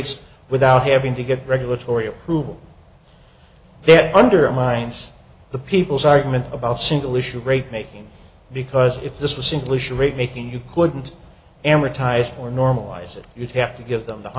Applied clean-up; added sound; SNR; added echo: none; none; none; none.